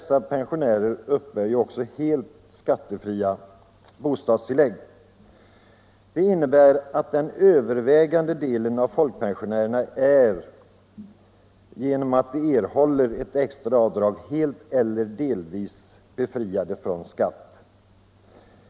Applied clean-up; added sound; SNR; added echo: none; none; none; none.